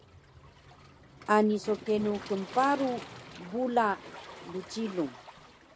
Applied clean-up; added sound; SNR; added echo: none; Waves, surf; 15 dB; none.